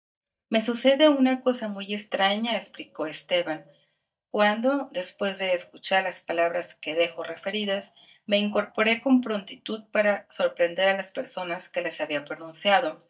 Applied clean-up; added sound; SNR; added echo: neural mask model DeepFilterNet 3.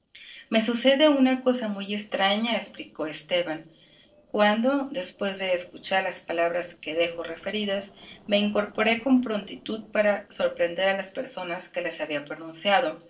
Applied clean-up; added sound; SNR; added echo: neural separator model SepFormer DNS4.